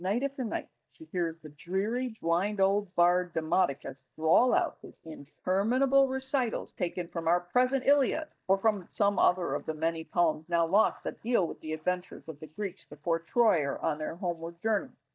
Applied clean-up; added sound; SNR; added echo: neural mask model DeepFilterNet 3.